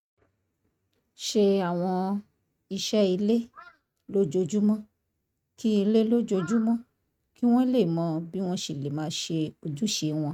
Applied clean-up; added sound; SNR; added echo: neural mask model RNNoise.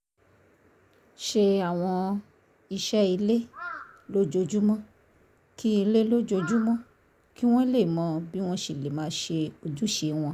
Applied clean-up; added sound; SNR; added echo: none; Crow; 18 dB; none.